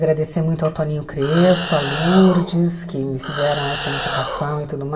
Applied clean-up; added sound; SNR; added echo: none; Animal; 8 dB; reverberation time 1.6 s.